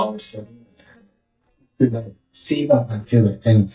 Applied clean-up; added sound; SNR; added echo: neural mask model DeepFilterNet 3.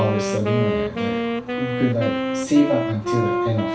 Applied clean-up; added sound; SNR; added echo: none; Wind instrument, woodwind instrument; 1 dB; reverberation time 0.3 s.